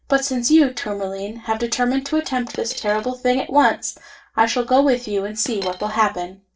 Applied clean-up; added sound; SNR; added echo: neural separator model SepFormer DNS4.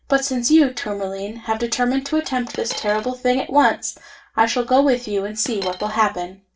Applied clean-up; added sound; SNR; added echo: none; Coin (dropping); 13 dB; reverberation time 0.2 s.